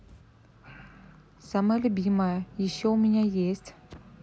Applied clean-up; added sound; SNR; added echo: none; none; none; none.